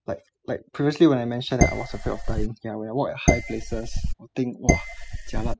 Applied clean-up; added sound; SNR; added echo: classical method spectral subtraction.